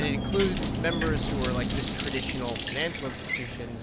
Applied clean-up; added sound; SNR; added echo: none; Engine + Water tap, faucet; -3 dB; none.